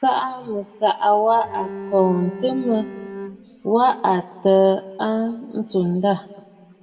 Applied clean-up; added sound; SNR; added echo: none; Bowed string instrument; 12 dB; reverberation time 1.2 s.